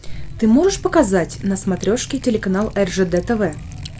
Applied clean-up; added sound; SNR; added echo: none; Liquid; 15 dB; none.